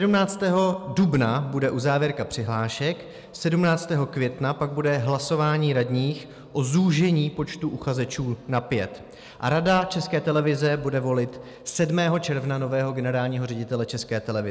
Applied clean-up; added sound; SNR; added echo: none; none; none; none.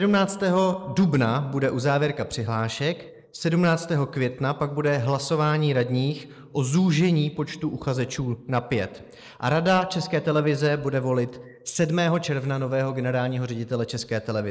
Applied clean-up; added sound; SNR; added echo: neural mask model Resemble Enhance denoiser.